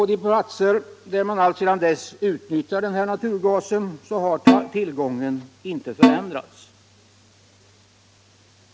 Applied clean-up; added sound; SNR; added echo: none; Snare drum; -3 dB; none.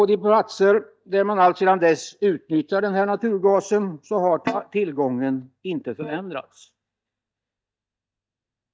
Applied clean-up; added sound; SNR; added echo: neural mask model DeepFilterNet 3.